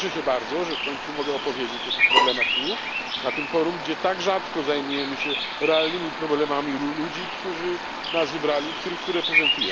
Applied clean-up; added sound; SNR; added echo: none; Bowed string instrument + Bird vocalization, bird call, bird song; 0 dB; none.